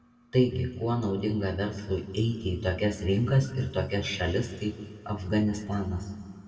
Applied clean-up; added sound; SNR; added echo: none; none; none; reverberation time 1.9 s.